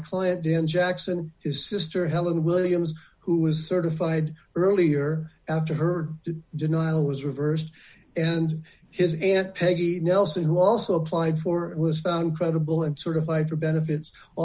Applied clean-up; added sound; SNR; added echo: none; none; none; none.